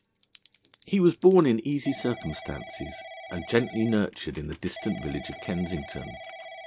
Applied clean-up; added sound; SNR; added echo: none; Telephone / Typing; 16 dB; none.